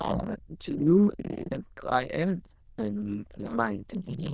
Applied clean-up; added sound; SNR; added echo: neural diffusion model UNIVERSE++.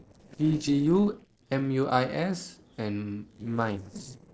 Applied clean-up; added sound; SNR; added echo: neural separator model SepFormer DNS4.